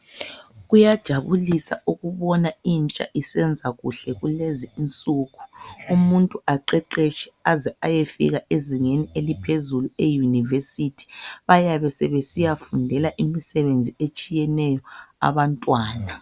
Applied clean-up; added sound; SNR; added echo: none; none; none; none.